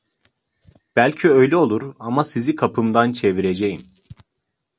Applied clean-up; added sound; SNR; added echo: none; none; none; none.